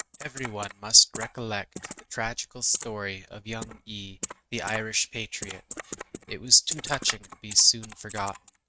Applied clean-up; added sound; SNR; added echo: neural mask model RNNoise.